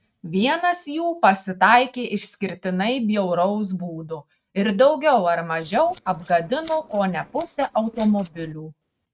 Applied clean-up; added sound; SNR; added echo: neural mask model RNNoise.